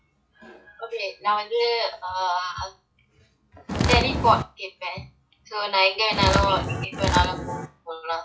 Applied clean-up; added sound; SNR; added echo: classical method log-MMSE.